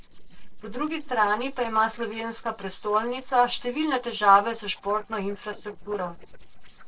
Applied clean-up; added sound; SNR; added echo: neural separator model SepFormer DNS4.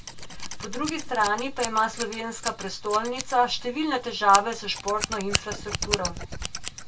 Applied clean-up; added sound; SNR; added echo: none; Scissors; 8 dB; reverberation time 0.1 s.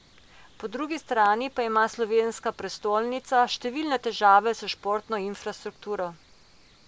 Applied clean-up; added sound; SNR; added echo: none; none; none; none.